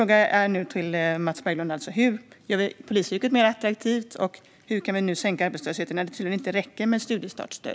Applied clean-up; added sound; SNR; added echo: none; none; none; none.